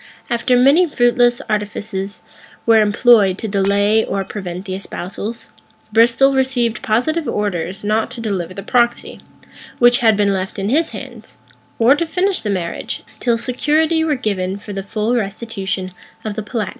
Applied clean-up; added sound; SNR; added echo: none; Shatter; 17 dB; none.